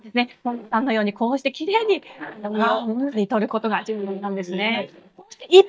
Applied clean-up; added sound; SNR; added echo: neural mask model DeepFilterNet 3.